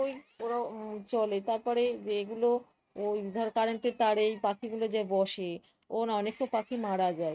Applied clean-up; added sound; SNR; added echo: neural mask model RNNoise.